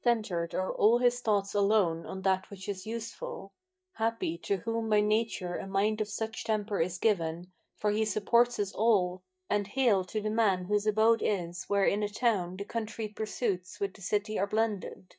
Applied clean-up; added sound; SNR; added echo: neural mask model DeepFilterNet 3.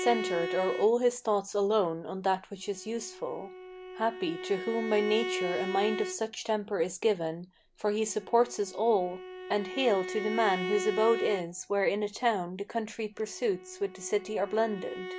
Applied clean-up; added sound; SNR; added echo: none; Bowed string instrument; 9 dB; none.